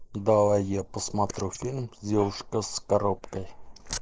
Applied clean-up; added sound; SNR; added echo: neural mask model Resemble Enhance denoiser.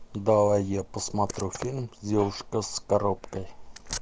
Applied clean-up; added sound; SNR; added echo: none; Liquid; 14 dB; none.